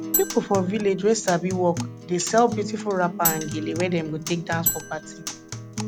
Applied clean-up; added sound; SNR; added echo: none; Acoustic guitar + Marimba, xylophone; 6 dB; none.